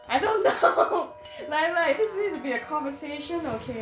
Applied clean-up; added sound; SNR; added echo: none; Wind chime + Trumpet; 19 dB; none.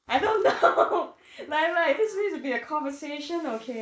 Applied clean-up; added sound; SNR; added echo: neural mask model Resemble Enhance denoiser.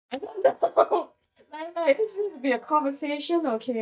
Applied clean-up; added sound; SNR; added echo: neural mask model DeepFilterNet 3.